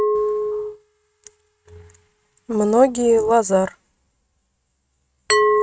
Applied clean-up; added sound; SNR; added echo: neural mask model RNNoise.